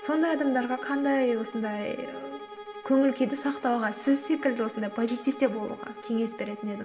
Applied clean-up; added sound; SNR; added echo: none; Bowed string instrument; 13 dB; reverberation time 1.5 s.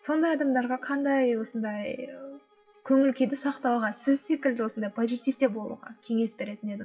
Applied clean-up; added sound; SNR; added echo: classical method WPE with log-MMSE.